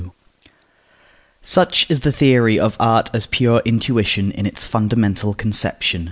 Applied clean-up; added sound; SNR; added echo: neural mask model Resemble Enhance denoiser.